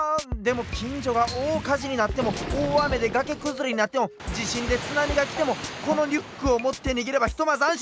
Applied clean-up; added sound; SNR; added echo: none; none; none; none.